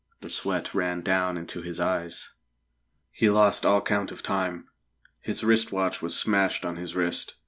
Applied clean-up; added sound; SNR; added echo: neural separator model SepFormer DNS4.